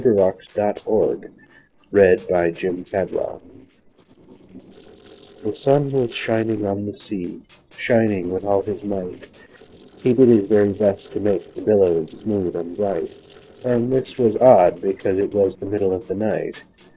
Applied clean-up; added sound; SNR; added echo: neural separator model SepFormer DNS4.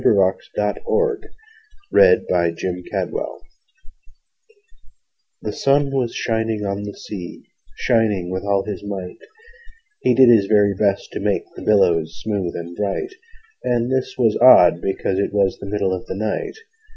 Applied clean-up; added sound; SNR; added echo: none; none; none; none.